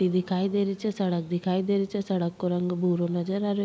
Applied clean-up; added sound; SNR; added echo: none; none; none; none.